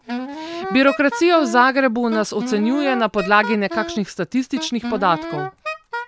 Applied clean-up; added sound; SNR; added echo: none; Wind instrument, woodwind instrument; 10 dB; none.